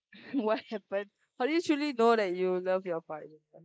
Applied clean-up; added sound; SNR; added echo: neural mask model Resemble Enhance denoiser.